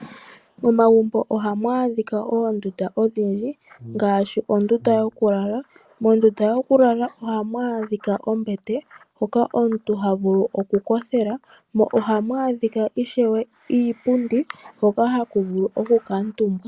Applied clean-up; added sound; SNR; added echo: none; Brass instrument; 19 dB; none.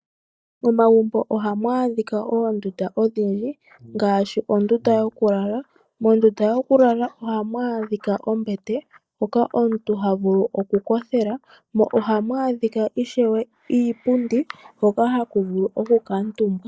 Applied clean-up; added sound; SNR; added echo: neural mask model DeepFilterNet 3.